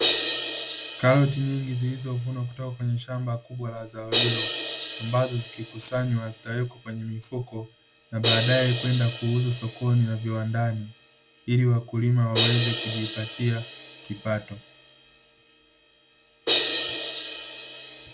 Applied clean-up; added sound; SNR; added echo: none; Crash cymbal; 5 dB; none.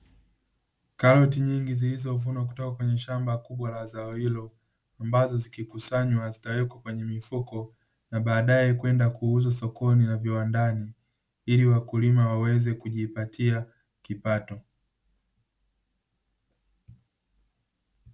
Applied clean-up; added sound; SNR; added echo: none; none; none; none.